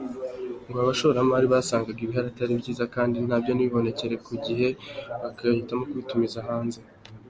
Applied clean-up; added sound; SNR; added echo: none; none; none; none.